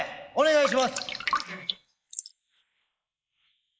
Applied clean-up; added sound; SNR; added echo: neural mask model Resemble Enhance denoiser.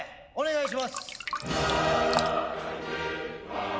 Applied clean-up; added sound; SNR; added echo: none; Drip; 8 dB; none.